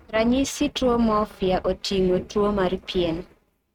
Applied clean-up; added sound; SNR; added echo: neural mask model RNNoise.